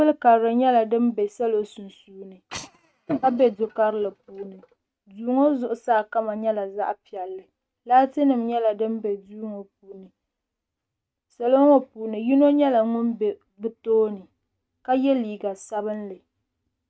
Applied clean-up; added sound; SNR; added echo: neural mask model RNNoise.